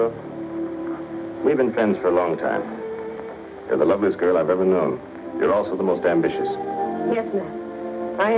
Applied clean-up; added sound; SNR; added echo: none; none; none; none.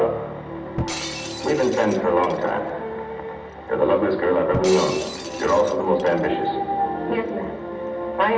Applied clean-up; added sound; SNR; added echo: none; Shatter; 14 dB; reverberation time 2.6 s.